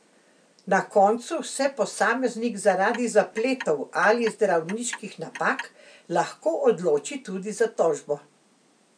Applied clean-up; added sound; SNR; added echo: none; Clock; 16 dB; none.